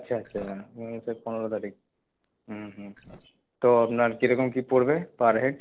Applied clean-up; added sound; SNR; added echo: neural separator model SepFormer DNS4.